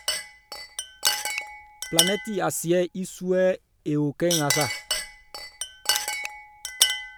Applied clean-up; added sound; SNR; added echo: none; Chink, clink; 1 dB; none.